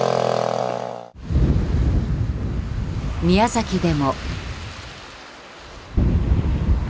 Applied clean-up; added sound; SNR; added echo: none; none; none; none.